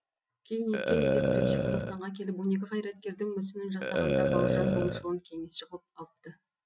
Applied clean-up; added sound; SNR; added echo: none; Burping, eructation; -4 dB; none.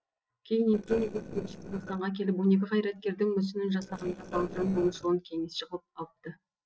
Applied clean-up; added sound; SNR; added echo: neural separator model SepFormer DNS4.